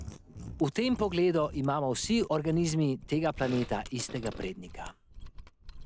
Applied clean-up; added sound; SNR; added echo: none; Mechanisms + Fart; 14 dB; none.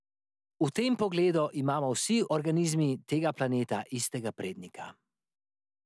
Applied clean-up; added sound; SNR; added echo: none; none; none; none.